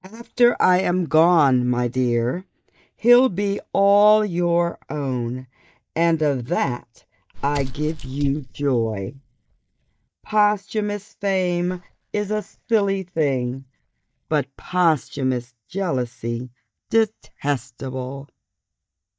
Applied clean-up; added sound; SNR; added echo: neural mask model DeepFilterNet 3.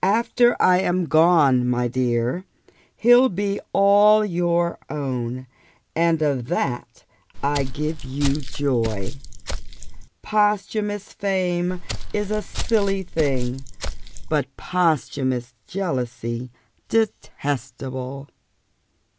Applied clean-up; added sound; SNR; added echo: none; Walk, footsteps; 3 dB; none.